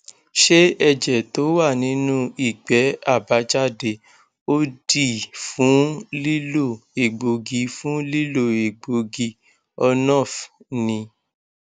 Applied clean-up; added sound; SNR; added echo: none; none; none; none.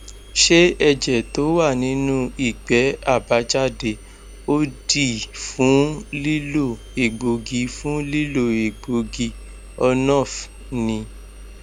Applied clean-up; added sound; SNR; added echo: none; Engine; 17 dB; none.